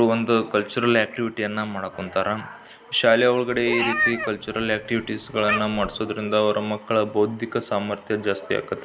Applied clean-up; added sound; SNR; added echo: none; Meow; 6 dB; none.